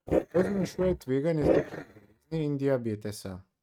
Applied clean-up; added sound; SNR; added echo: neural mask model RNNoise.